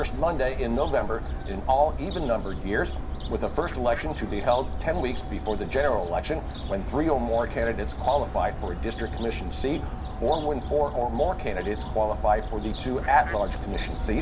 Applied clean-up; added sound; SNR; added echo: none; Fowl; 4 dB; reverberation time 0.3 s.